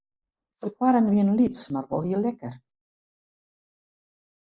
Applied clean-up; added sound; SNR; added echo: neural mask model Resemble Enhance denoiser.